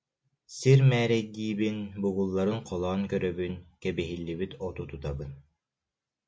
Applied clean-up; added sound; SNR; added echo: none; none; none; none.